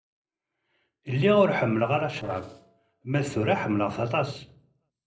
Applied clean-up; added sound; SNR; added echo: neural separator model SepFormer DNS4.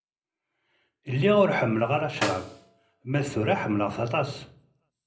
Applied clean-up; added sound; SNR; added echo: none; Snare drum; 11 dB; reverberation time 0.4 s.